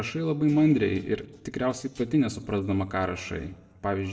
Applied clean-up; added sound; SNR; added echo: neural separator model SepFormer DNS4.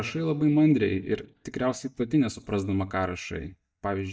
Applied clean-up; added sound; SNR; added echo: neural mask model DeepFilterNet 3.